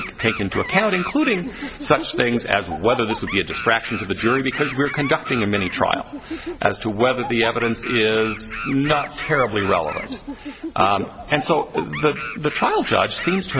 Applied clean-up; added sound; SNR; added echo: none; Animal; 10 dB; none.